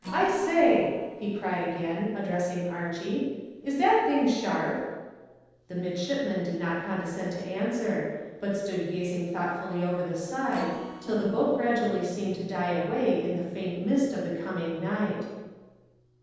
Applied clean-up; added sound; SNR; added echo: neural separator model SepFormer DNS4.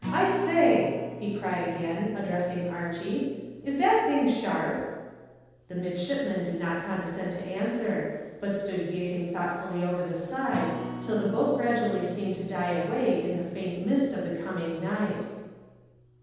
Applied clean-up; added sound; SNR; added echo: none; Acoustic guitar; 14 dB; reverberation time 1.2 s.